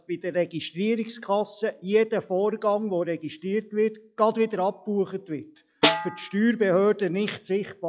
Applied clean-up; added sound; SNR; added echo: classical method log-MMSE.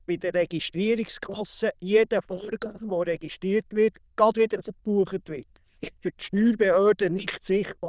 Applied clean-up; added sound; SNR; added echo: neural diffusion model UNIVERSE++.